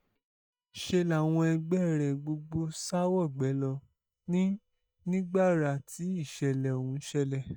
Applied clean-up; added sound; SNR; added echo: neural mask model DeepFilterNet 3.